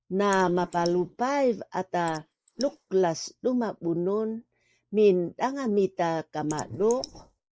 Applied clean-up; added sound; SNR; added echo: neural mask model Resemble Enhance denoiser.